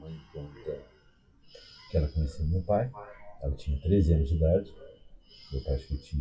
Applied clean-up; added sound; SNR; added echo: classical method WPE with log-MMSE.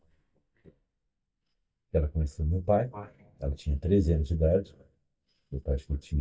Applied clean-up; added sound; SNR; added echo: neural mask model DeepFilterNet 3.